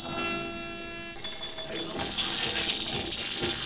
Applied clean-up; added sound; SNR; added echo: neural separator model SepFormer DNS4.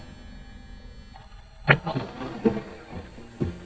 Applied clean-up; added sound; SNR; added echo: neural mask model DeepFilterNet 3.